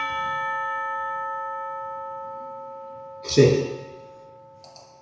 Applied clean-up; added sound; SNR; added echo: none; Church bell / Percussion; 4 dB; reverberation time 1.0 s.